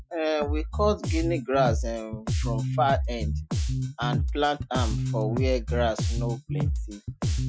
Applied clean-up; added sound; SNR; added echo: classical method Wiener filter.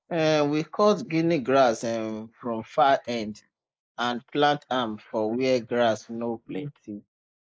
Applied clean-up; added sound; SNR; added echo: neural mask model Resemble Enhance denoiser.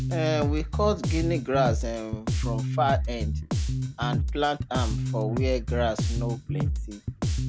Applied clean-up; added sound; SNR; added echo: none; Bass guitar; -2 dB; none.